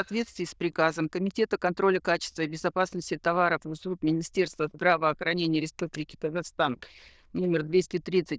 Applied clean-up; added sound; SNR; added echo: neural diffusion model UNIVERSE++.